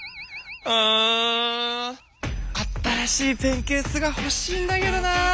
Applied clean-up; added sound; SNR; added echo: none; none; none; none.